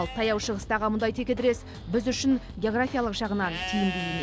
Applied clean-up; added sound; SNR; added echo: none; Livestock, farm animals, working animals; 13 dB; none.